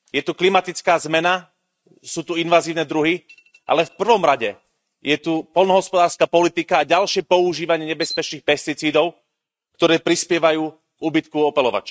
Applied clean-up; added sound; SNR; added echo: neural mask model RNNoise.